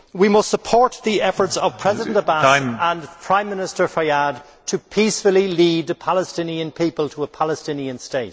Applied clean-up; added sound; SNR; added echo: none; none; none; none.